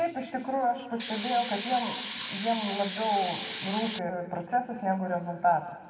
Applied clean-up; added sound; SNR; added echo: none; Hiss; -2 dB; reverberation time 1.7 s.